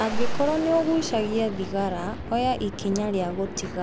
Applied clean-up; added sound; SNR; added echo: none; Boom; 10 dB; none.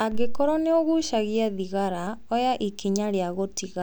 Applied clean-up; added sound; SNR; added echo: none; none; none; none.